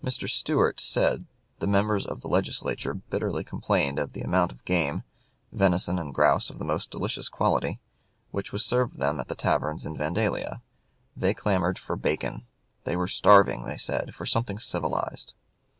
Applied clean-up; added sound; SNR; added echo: none; none; none; none.